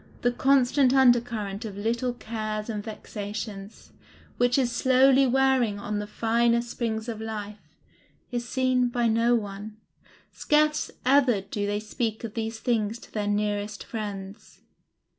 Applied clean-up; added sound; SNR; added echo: none; none; none; none.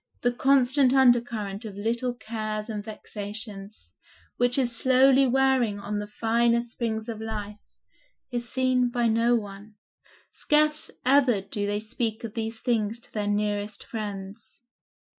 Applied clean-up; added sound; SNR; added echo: classical method Wiener filter.